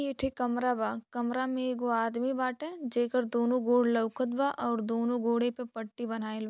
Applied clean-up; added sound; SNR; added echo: none; none; none; none.